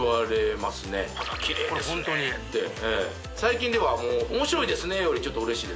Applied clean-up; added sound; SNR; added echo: none; none; none; none.